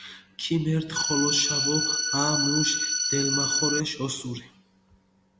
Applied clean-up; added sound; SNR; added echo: none; Organ; -3 dB; none.